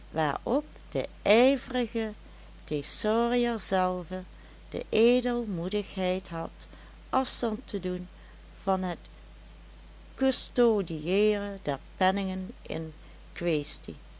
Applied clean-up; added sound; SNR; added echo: none; none; none; none.